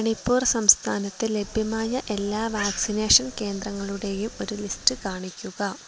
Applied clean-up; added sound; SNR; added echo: none; Subway, metro, underground; 19 dB; none.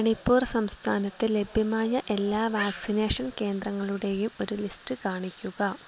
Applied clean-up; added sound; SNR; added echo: none; none; none; none.